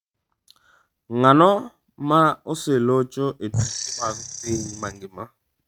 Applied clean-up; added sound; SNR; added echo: neural mask model RNNoise.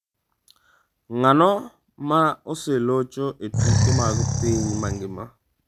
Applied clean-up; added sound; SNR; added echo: none; Animal; -2 dB; none.